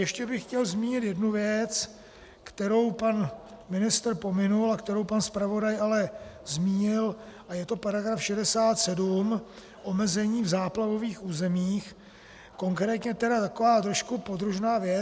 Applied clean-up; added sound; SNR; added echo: none; none; none; none.